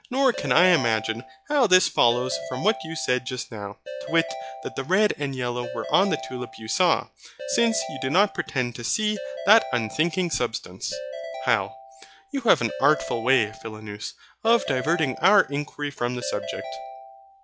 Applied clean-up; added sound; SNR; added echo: classical method log-MMSE.